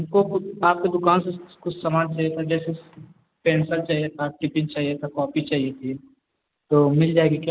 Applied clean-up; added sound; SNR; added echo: none; none; none; none.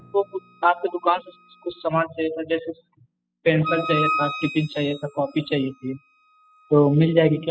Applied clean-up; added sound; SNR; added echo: classical method spectral subtraction.